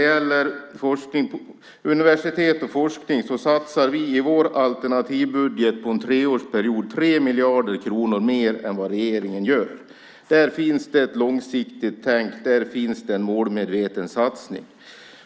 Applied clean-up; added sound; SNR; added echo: none; none; none; none.